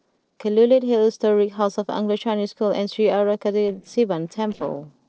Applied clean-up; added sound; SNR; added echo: neural separator model SepFormer DNS4.